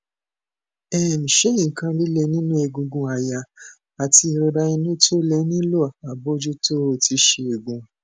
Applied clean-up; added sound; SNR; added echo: none; none; none; none.